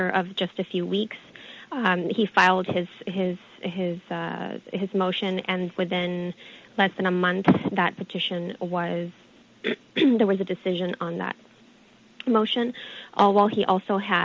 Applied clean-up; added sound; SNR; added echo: none; none; none; none.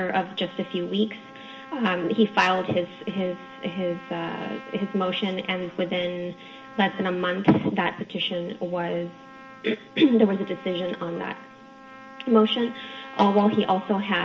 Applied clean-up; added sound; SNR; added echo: none; Trumpet; 19 dB; reverberation time 0.9 s.